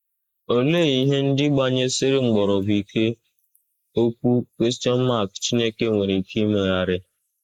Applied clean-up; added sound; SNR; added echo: neural mask model Resemble Enhance denoiser.